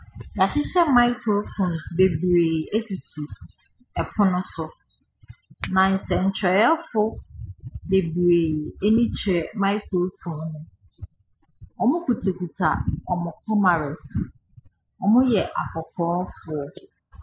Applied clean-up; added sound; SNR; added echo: classical method spectral subtraction.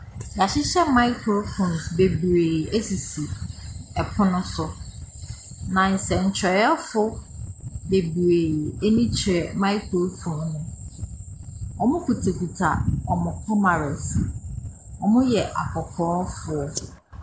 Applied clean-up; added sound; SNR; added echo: none; none; none; none.